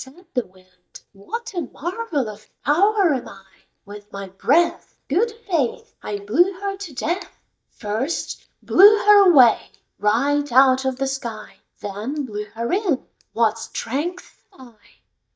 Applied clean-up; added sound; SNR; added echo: neural mask model DeepFilterNet 3.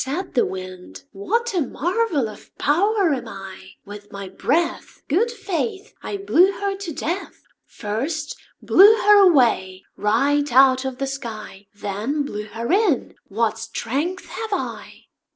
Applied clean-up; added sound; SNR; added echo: none; none; none; none.